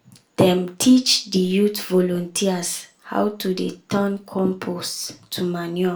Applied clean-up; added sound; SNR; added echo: none; none; none; reverberation time 0.2 s.